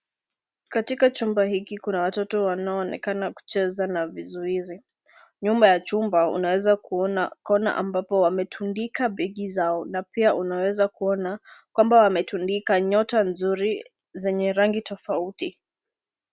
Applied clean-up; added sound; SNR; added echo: none; none; none; none.